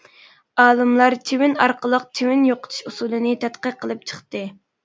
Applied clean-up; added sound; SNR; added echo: none; none; none; none.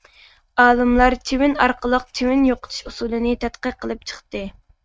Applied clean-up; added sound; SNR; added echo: neural mask model RNNoise.